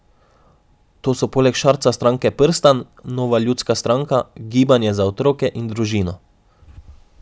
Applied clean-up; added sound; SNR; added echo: none; none; none; none.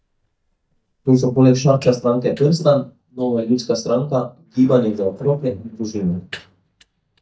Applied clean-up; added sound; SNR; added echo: neural mask model DeepFilterNet 3.